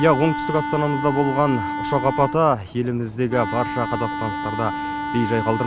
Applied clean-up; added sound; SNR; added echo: none; Wind instrument, woodwind instrument; 6 dB; none.